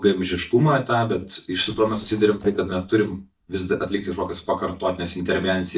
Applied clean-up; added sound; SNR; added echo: neural mask model DeepFilterNet 3.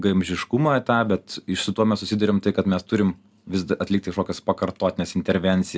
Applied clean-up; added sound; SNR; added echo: none; none; none; none.